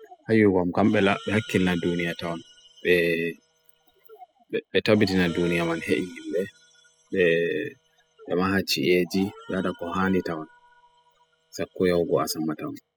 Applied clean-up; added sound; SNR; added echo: classical method spectral subtraction.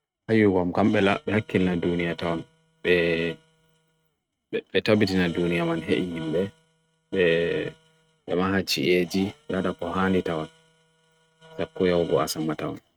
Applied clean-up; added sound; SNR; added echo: neural mask model RNNoise.